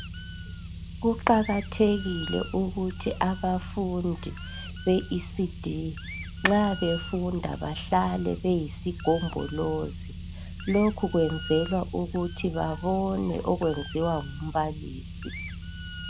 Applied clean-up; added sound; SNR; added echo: none; Car + Squeak; 8 dB; none.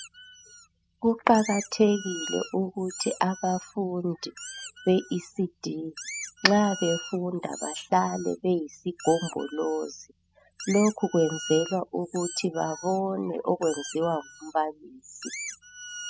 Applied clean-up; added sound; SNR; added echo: classical method spectral subtraction.